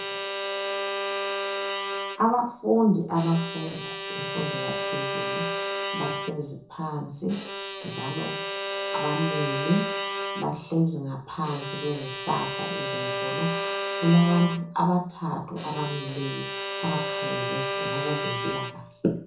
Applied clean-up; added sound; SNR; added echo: none; Bowed string instrument; 3 dB; reverberation time 0.6 s.